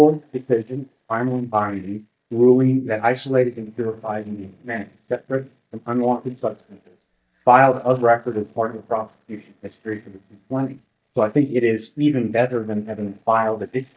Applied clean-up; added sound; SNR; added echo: neural mask model DeepFilterNet 3.